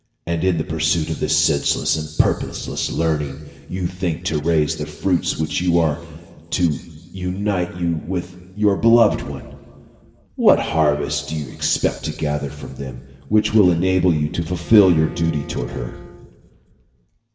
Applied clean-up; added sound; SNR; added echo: none; Bowed string instrument; 19 dB; reverberation time 2.6 s.